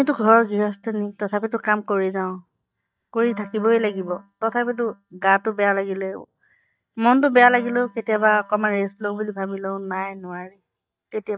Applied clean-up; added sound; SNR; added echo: neural mask model DeepFilterNet 3.